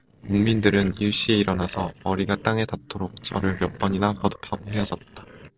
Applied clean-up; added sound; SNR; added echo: neural separator model SepFormer DNS4.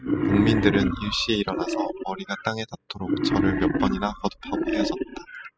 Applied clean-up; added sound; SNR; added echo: classical method spectral subtraction.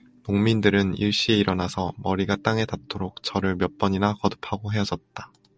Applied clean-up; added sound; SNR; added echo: none; none; none; none.